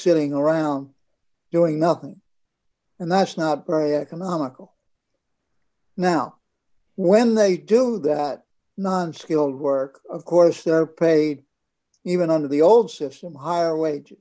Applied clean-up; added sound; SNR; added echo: none; none; none; none.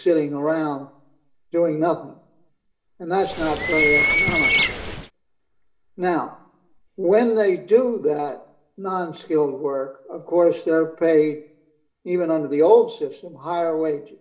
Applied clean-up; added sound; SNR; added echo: none; Bird; -2 dB; reverberation time 0.5 s.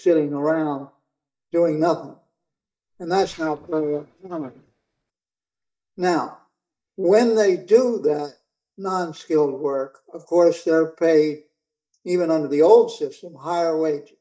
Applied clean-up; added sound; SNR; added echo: neural mask model DeepFilterNet 3.